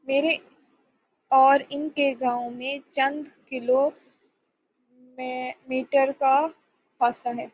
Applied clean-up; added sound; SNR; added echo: none; none; none; none.